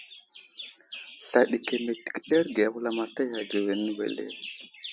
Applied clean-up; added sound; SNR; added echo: none; none; none; none.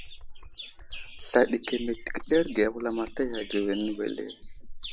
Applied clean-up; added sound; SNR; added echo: neural mask model Resemble Enhance denoiser.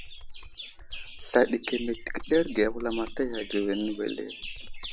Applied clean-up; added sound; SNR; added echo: none; Computer keyboard; 10 dB; none.